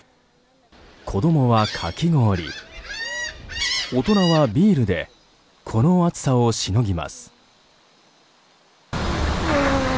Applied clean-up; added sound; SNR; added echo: none; Gull, seagull; 9 dB; none.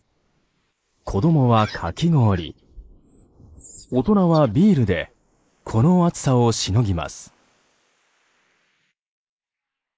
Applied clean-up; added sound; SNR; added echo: neural mask model Resemble Enhance denoiser.